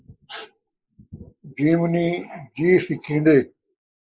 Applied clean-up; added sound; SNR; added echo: neural mask model Resemble Enhance denoiser.